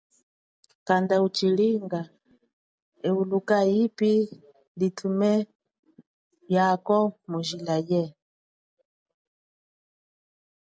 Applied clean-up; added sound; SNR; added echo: none; none; none; none.